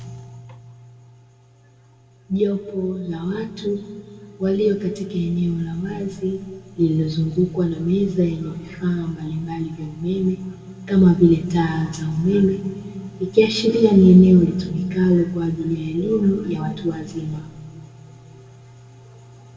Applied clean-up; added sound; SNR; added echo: none; none; none; reverberation time 1.9 s.